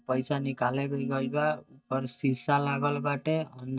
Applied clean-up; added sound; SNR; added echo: neural mask model DeepFilterNet 3.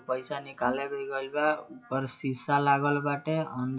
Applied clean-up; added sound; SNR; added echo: classical method WPE with log-MMSE.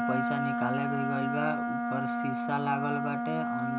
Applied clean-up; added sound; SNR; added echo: none; Wind instrument, woodwind instrument; -3 dB; reverberation time 0.3 s.